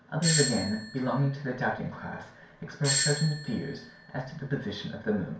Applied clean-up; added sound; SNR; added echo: none; Doorbell; 4 dB; reverberation time 0.4 s.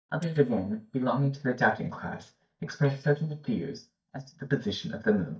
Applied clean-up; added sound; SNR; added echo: neural mask model DeepFilterNet 3.